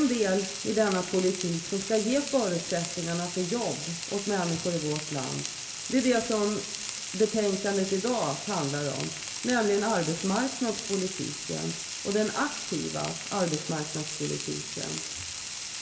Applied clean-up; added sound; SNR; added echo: none; Frying (food); 7 dB; reverberation time 0.7 s.